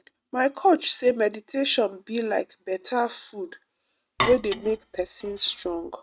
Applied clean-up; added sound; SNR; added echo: neural mask model RNNoise.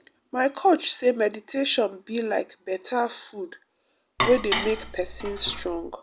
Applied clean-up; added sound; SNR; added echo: none; Dishes, pots, and pans; 6 dB; none.